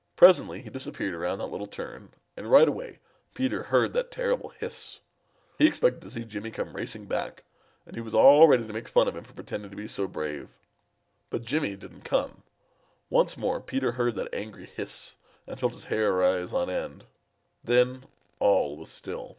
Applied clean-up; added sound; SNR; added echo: none; none; none; none.